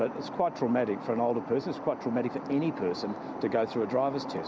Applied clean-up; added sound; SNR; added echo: none; none; none; none.